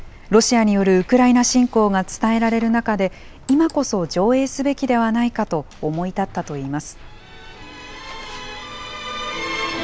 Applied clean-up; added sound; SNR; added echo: none; none; none; none.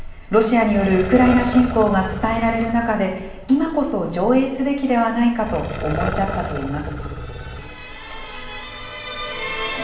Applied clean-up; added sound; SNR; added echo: none; Growling; 11 dB; reverberation time 1.0 s.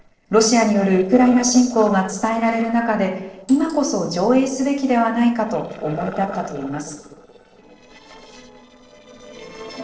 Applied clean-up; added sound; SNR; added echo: neural separator model SepFormer DNS4.